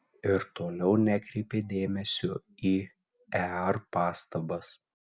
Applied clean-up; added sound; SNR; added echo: none; none; none; none.